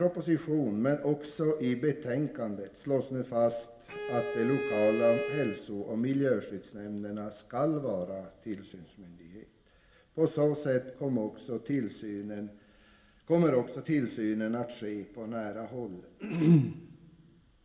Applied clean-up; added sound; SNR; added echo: none; Bowed string instrument; 5 dB; reverberation time 1.0 s.